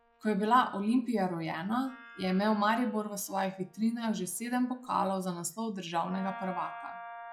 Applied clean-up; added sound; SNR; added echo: classical method log-MMSE.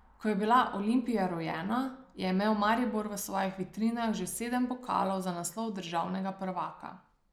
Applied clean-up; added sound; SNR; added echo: none; none; none; none.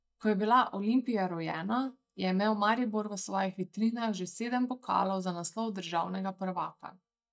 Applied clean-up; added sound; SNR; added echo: neural mask model DeepFilterNet 3.